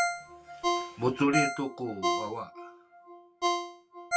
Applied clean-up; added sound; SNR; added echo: none; Ringtone; -1 dB; reverberation time 0.1 s.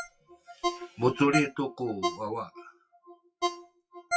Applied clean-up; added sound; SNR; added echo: classical method WPE with log-MMSE.